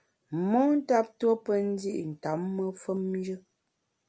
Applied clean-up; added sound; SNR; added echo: none; none; none; none.